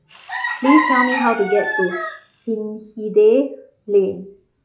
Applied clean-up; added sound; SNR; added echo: classical method log-MMSE.